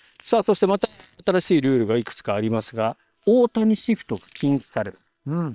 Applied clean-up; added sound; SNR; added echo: neural separator model SepFormer WHAM!.